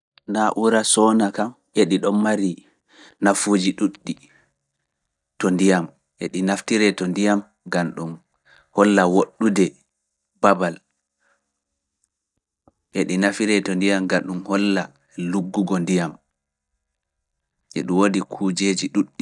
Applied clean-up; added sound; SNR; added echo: neural mask model DeepFilterNet 3.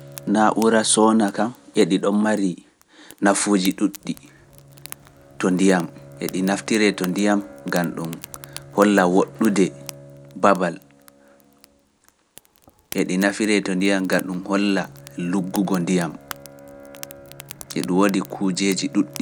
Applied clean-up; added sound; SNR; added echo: none; Bowed string instrument + Fire; 19 dB; none.